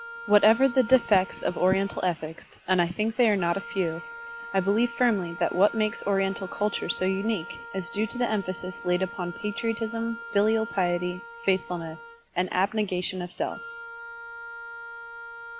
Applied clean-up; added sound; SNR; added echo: none; Wind instrument, woodwind instrument; 14 dB; none.